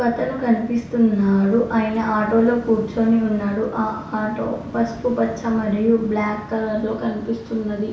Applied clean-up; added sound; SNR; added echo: none; Waves, surf; 16 dB; reverberation time 0.6 s.